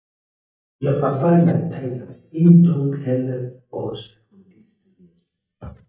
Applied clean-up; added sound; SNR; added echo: neural mask model DeepFilterNet 3.